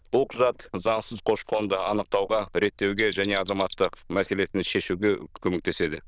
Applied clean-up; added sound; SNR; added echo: neural diffusion model UNIVERSE++.